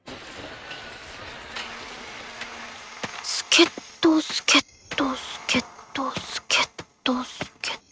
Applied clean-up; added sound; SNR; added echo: neural mask model RNNoise.